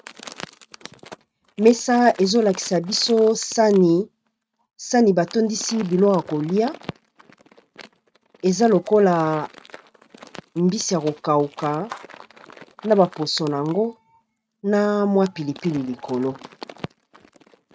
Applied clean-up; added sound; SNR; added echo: neural mask model RNNoise.